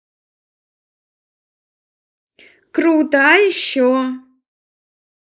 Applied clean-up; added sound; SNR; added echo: neural mask model Resemble Enhance denoiser.